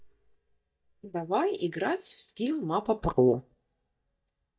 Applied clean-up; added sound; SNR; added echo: neural mask model DeepFilterNet 3.